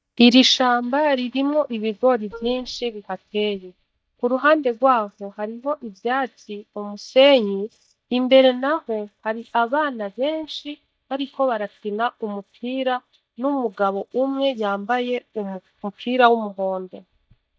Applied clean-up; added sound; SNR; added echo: neural mask model DeepFilterNet 3.